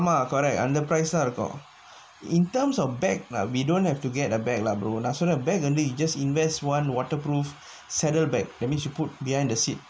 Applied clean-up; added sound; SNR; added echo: none; none; none; none.